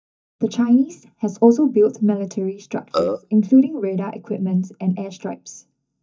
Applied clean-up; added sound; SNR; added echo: neural mask model DeepFilterNet 3.